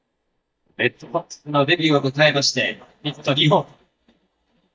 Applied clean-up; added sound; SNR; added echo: neural mask model DeepFilterNet 3.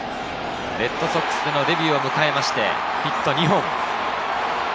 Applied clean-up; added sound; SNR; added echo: none; none; none; none.